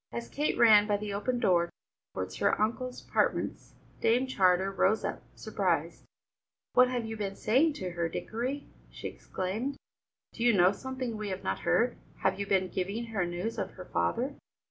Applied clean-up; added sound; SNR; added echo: none; none; none; none.